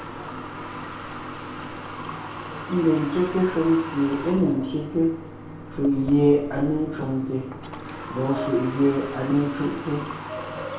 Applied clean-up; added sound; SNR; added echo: none; Water tap, faucet / Water; 10 dB; reverberation time 0.6 s.